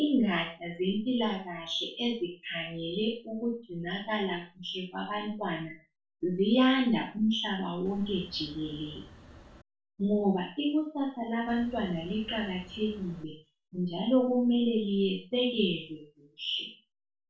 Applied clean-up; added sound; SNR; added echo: none; Wind; 19 dB; reverberation time 0.3 s.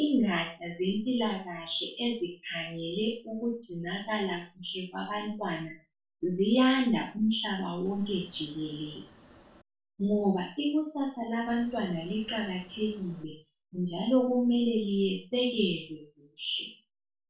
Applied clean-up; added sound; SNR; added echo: neural separator model SepFormer DNS4.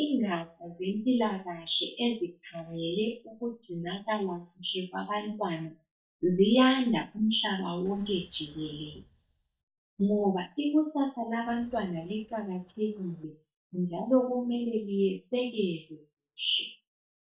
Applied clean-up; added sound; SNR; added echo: neural mask model DeepFilterNet 3.